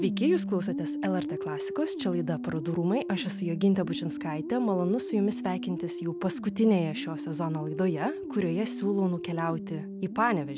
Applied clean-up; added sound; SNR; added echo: none; none; none; none.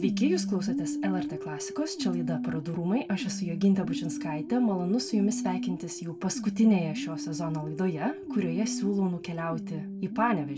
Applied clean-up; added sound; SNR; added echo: none; none; none; reverberation time 0.1 s.